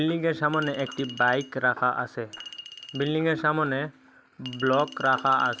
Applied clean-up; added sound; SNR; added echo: none; Chink, clink; 18 dB; none.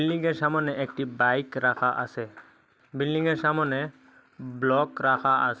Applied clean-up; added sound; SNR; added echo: none; none; none; none.